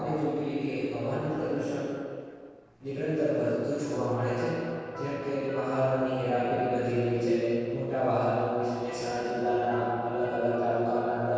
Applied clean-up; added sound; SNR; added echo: neural separator model SepFormer DNS4.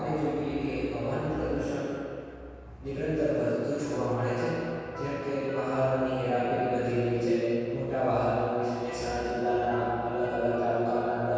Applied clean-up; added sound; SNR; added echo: none; Electric guitar; 14 dB; reverberation time 2.2 s.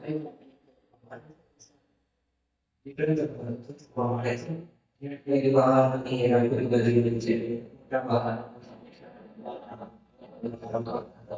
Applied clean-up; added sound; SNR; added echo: neural mask model DeepFilterNet 3.